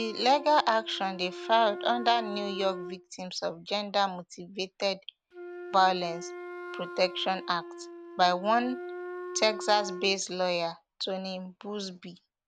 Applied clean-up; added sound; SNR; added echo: none; Wind instrument, woodwind instrument; 12 dB; none.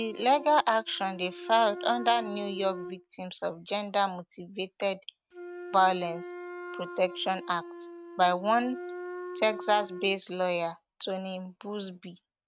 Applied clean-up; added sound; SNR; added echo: neural mask model RNNoise.